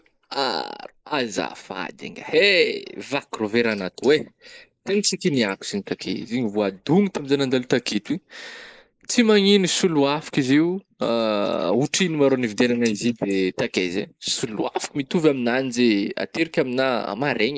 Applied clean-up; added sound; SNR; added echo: neural mask model Resemble Enhance denoiser.